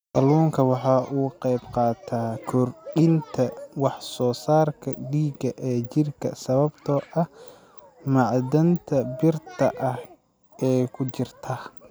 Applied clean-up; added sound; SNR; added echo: none; none; none; none.